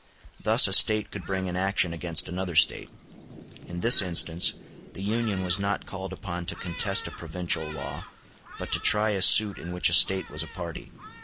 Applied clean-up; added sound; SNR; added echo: none; Thunderstorm; 19 dB; none.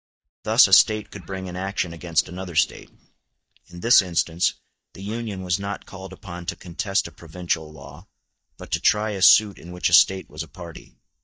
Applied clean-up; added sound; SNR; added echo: neural mask model DeepFilterNet 3.